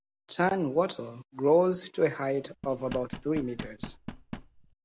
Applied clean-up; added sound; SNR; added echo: none; Knock; 13 dB; none.